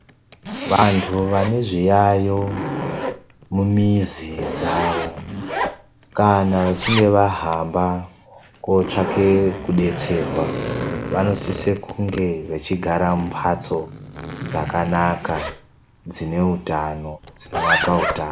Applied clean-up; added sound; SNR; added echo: none; Zipper (clothing); 8 dB; none.